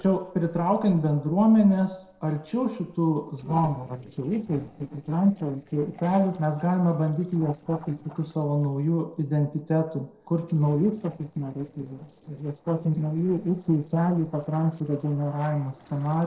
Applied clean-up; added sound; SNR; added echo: neural separator model SepFormer DNS4.